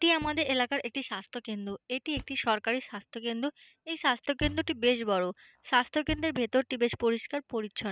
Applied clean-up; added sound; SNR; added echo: neural mask model RNNoise.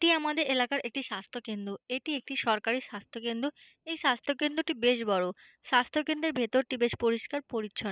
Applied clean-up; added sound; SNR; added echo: neural mask model Resemble Enhance denoiser.